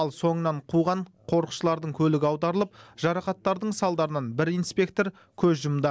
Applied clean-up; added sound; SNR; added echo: none; none; none; none.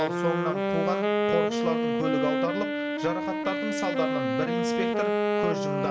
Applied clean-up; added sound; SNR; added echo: none; Wind instrument, woodwind instrument; -5 dB; reverberation time 0.8 s.